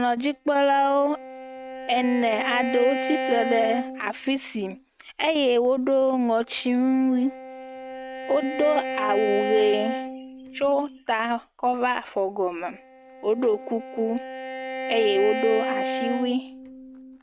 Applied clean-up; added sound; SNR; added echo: neural mask model RNNoise.